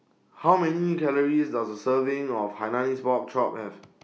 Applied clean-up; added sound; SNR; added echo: none; none; none; none.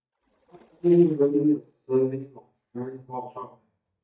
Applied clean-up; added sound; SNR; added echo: neural mask model DeepFilterNet 3.